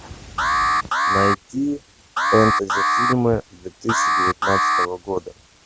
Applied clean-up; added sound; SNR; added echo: none; Alarm; -3 dB; none.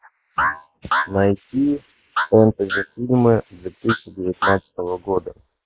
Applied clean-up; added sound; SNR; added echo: neural mask model Resemble Enhance denoiser.